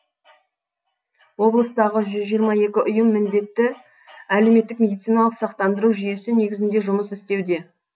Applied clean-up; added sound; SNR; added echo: none; none; none; none.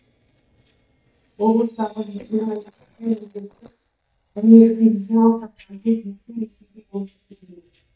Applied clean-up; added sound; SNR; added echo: neural mask model DeepFilterNet 3.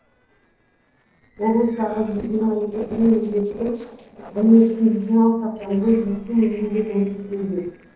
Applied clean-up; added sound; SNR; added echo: neural separator model SepFormer DNS4.